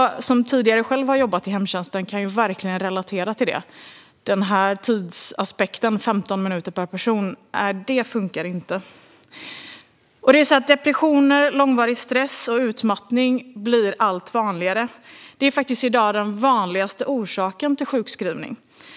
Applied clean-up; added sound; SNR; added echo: none; none; none; none.